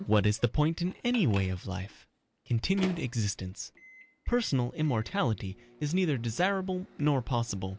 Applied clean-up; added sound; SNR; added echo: none; Microwave oven; 20 dB; none.